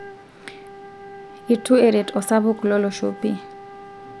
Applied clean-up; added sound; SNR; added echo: none; Wind instrument, woodwind instrument; 18 dB; none.